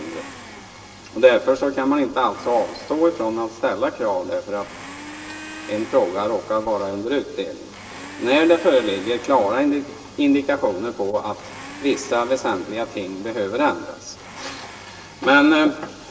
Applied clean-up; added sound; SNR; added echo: none; Domestic sounds, home sounds; 19 dB; reverberation time 2.9 s.